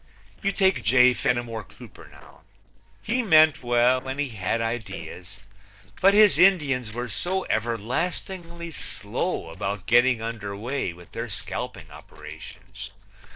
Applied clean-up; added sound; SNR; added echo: neural separator model SepFormer DNS4.